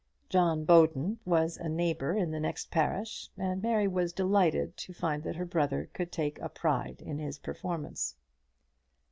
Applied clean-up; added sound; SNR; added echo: none; none; none; none.